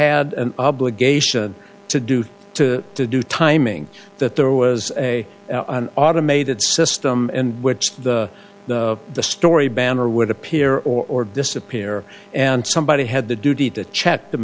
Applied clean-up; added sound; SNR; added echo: none; none; none; none.